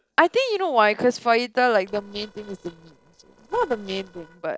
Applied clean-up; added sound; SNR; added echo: neural separator model SepFormer DNS4.